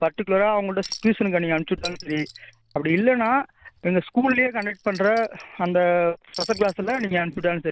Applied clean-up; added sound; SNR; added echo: none; Chink, clink; 19 dB; none.